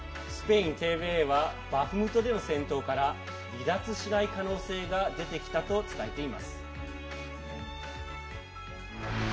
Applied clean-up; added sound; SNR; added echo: none; Organ; 17 dB; none.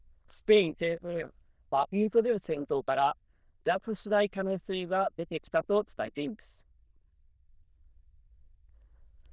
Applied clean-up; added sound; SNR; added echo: neural diffusion model UNIVERSE++.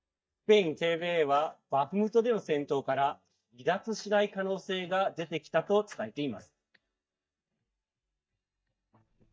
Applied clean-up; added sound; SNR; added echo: neural mask model DeepFilterNet 3.